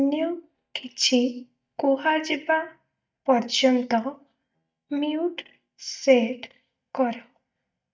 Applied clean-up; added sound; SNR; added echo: neural mask model DeepFilterNet 3.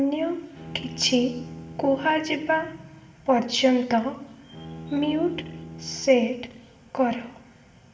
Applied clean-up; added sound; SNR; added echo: none; Bowed string instrument; 17 dB; reverberation time 0.8 s.